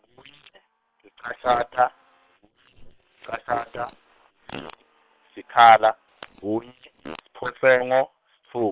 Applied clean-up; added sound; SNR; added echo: neural separator model SepFormer WHAM!.